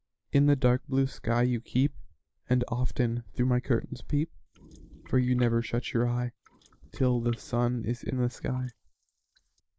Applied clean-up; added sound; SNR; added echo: neural mask model Resemble Enhance denoiser.